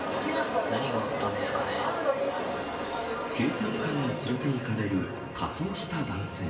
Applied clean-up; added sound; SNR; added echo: none; Keyboard (musical); 13 dB; reverberation time 2.7 s.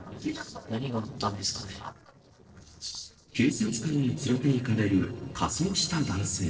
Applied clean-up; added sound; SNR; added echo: neural separator model SepFormer DNS4.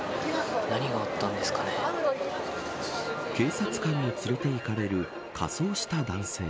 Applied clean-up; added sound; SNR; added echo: none; none; none; none.